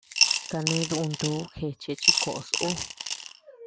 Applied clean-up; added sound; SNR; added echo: none; Coin (dropping) / Glass; -4 dB; none.